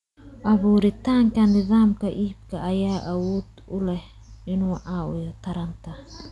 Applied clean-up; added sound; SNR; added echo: none; none; none; none.